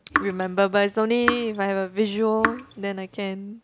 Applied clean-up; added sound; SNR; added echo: none; Raindrop / Drip; 6 dB; none.